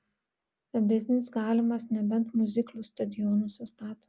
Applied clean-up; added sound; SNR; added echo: none; none; none; none.